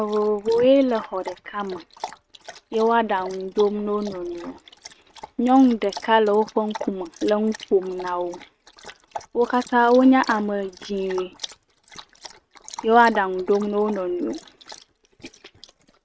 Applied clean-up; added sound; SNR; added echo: neural mask model RNNoise.